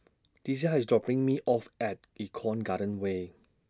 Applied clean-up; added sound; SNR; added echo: none; none; none; none.